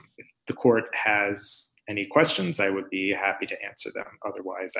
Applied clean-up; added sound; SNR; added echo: none; none; none; none.